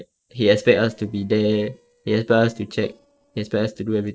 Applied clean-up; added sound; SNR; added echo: neural separator model SepFormer DNS4.